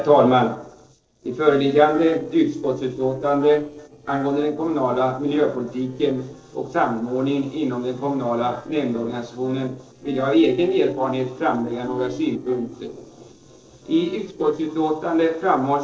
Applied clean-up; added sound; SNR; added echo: neural separator model SepFormer DNS4.